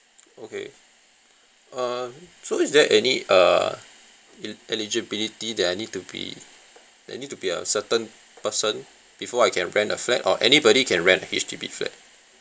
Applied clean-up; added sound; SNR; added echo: none; none; none; none.